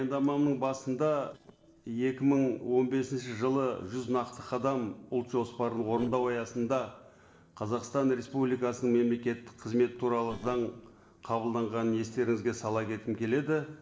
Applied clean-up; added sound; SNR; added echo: neural separator model SepFormer DNS4.